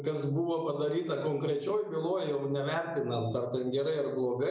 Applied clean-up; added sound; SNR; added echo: none; none; none; none.